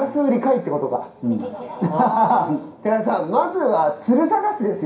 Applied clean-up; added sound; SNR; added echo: none; none; none; reverberation time 0.5 s.